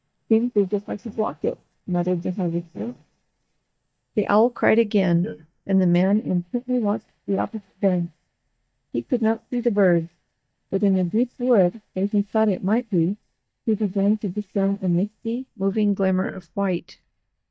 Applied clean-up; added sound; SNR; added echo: neural mask model DeepFilterNet 3.